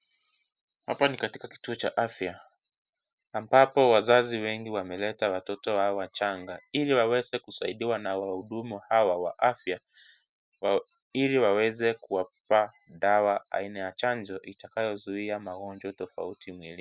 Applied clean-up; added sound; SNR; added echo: none; none; none; none.